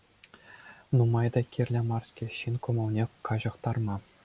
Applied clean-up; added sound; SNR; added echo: none; none; none; none.